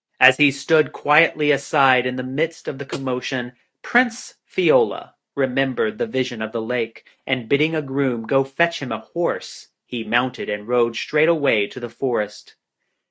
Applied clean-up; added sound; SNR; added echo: neural mask model RNNoise.